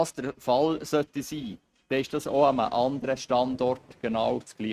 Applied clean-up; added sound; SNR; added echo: neural mask model RNNoise.